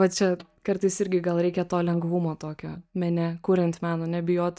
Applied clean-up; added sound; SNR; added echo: neural mask model DeepFilterNet 3.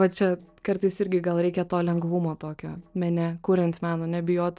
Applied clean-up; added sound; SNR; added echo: neural separator model SepFormer DNS4.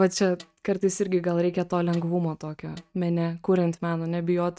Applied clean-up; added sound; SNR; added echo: neural mask model RNNoise.